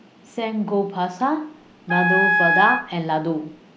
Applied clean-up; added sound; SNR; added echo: none; Wind instrument, woodwind instrument; -2 dB; none.